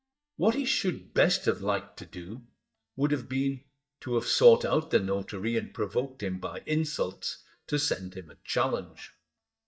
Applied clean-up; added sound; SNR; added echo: neural mask model DeepFilterNet 3.